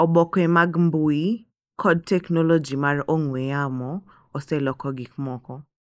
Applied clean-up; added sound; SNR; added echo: neural mask model Resemble Enhance denoiser.